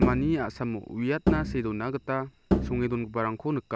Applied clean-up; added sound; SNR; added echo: none; Bowed string instrument; 2 dB; none.